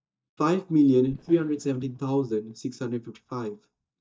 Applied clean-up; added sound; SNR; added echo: neural mask model DeepFilterNet 3.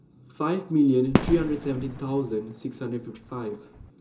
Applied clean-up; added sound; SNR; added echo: none; Fireworks; 5 dB; reverberation time 0.2 s.